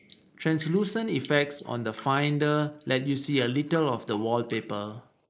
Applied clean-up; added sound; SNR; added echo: neural mask model Resemble Enhance denoiser.